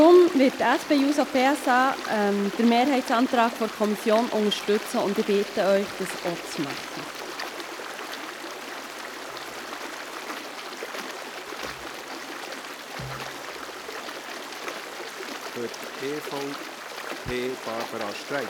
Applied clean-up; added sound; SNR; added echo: none; Stream; 9 dB; none.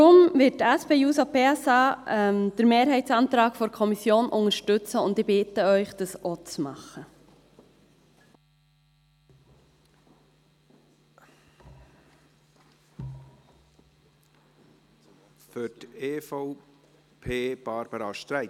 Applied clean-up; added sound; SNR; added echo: none; none; none; none.